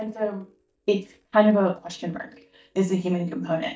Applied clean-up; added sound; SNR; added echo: neural mask model DeepFilterNet 3.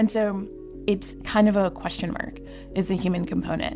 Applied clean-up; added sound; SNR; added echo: none; none; none; none.